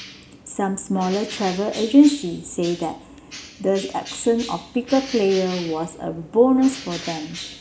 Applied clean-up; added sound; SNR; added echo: none; Bird; 16 dB; none.